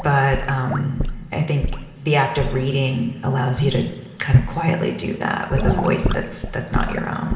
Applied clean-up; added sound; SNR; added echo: none; Sink (filling or washing) / Gurgling / Liquid; 4 dB; reverberation time 1.0 s.